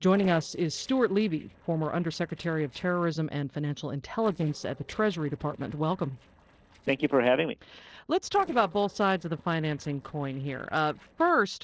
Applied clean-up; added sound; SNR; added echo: neural separator model SepFormer DNS4.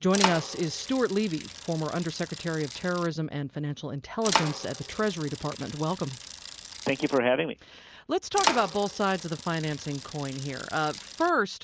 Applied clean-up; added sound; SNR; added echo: none; Bicycle; 6 dB; none.